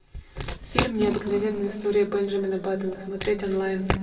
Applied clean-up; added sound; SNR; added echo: none; none; none; reverberation time 2.4 s.